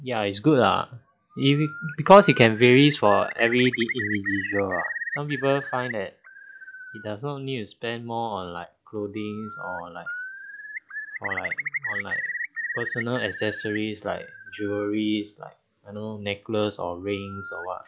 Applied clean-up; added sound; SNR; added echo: none; Bird; 11 dB; none.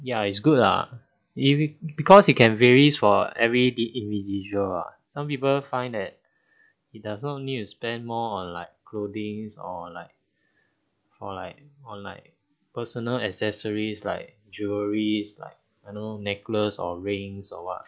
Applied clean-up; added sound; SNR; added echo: none; none; none; none.